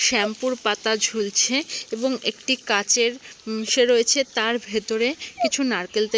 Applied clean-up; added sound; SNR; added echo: neural mask model Resemble Enhance denoiser.